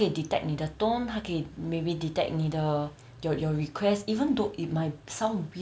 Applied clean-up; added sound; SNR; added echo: none; none; none; none.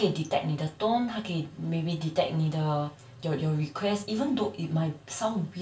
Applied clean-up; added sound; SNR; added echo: none; none; none; reverberation time 0.2 s.